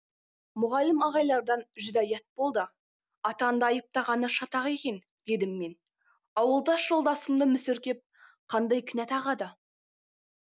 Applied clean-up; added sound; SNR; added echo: none; none; none; none.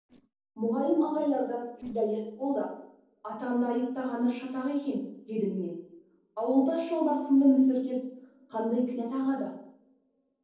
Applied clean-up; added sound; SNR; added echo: neural separator model SepFormer DNS4.